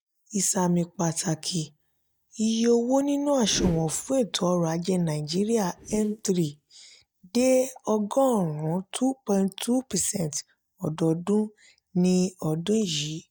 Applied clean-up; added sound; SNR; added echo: neural mask model DeepFilterNet 3.